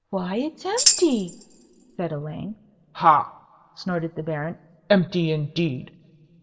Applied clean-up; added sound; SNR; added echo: none; Tambourine; 0 dB; reverberation time 1.0 s.